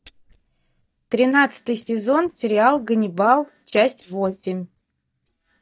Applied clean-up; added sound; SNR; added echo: neural mask model DeepFilterNet 3.